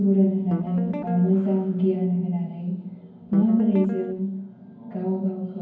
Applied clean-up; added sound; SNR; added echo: none; Guitar; 12 dB; reverberation time 0.9 s.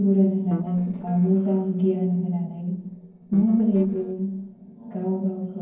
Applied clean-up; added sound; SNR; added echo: neural separator model SepFormer DNS4.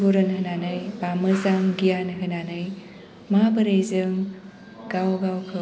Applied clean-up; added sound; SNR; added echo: none; none; none; none.